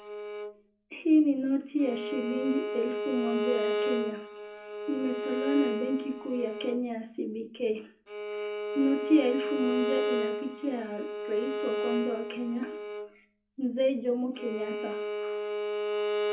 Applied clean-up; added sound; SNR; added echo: none; Bowed string instrument; 3 dB; reverberation time 0.3 s.